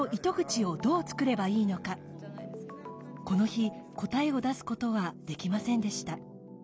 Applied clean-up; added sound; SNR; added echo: none; none; none; none.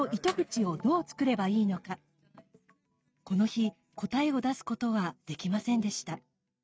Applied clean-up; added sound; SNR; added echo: neural mask model RNNoise.